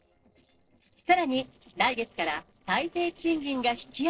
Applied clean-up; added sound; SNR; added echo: neural separator model SepFormer DNS4.